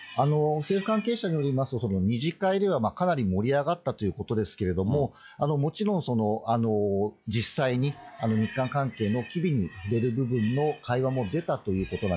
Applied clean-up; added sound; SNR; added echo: classical method log-MMSE.